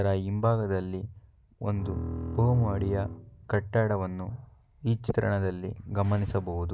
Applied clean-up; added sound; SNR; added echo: none; Bowed string instrument; 8 dB; none.